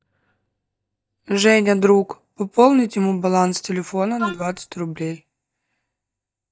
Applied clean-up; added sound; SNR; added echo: neural mask model DeepFilterNet 3.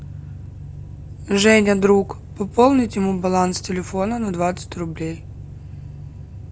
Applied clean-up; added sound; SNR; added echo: none; none; none; none.